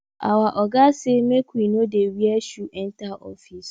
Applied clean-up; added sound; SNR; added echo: none; none; none; none.